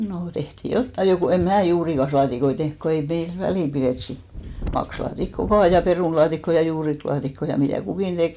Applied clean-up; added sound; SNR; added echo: none; Wind; 10 dB; none.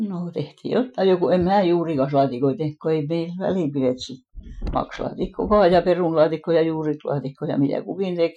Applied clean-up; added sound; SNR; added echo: classical method Wiener filter.